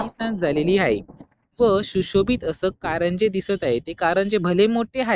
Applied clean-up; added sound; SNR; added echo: neural mask model RNNoise.